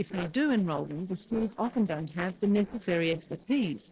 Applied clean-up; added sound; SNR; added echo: neural separator model SepFormer DNS4.